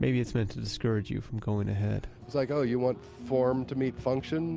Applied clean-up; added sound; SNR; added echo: none; none; none; none.